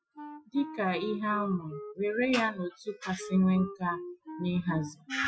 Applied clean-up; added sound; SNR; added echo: classical method Wiener filter.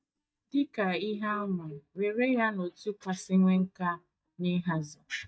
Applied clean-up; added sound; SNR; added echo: neural mask model DeepFilterNet 3.